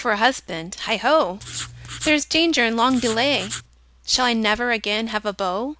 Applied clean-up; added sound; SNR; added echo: none; Writing; 12 dB; none.